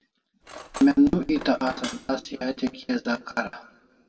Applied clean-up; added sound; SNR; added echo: none; Cutlery, silverware; 15 dB; reverberation time 1.3 s.